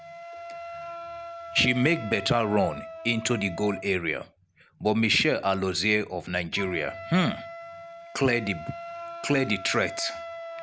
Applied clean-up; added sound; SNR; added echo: none; Wind instrument, woodwind instrument; 12 dB; none.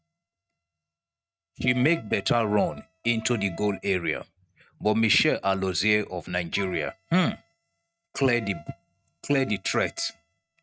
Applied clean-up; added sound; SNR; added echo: neural mask model RNNoise.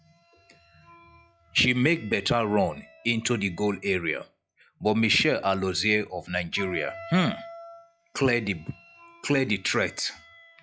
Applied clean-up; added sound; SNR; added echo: classical method log-MMSE.